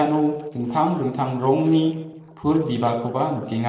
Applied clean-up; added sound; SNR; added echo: neural separator model SepFormer DNS4.